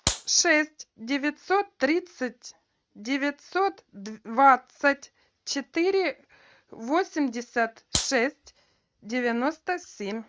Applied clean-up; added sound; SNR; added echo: neural mask model RNNoise.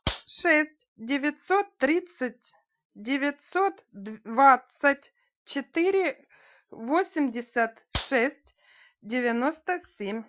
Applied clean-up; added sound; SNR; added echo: classical method Wiener filter.